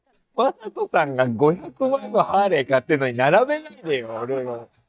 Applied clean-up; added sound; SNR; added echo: neural mask model DeepFilterNet 3.